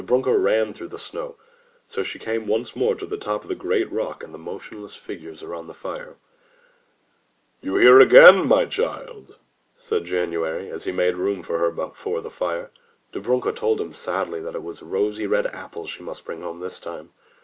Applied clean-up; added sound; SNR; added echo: none; none; none; none.